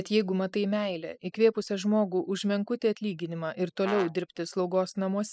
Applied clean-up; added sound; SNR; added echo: classical method spectral subtraction.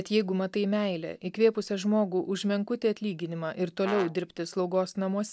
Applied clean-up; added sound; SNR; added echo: none; Brass instrument; 12 dB; none.